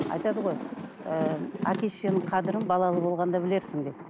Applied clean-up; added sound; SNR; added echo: none; Thunder; 7 dB; none.